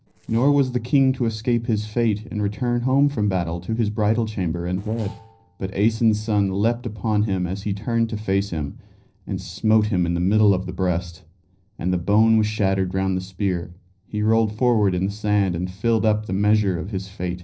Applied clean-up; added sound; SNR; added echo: neural separator model SepFormer DNS4.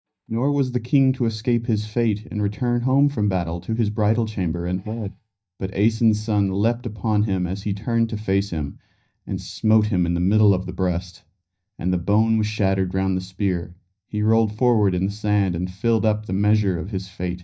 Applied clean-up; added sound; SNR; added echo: neural mask model DeepFilterNet 3.